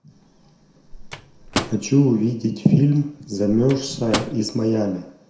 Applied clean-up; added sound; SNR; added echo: none; Microwave oven; 12 dB; reverberation time 0.6 s.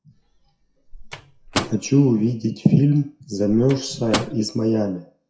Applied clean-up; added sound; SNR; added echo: classical method WPE with log-MMSE.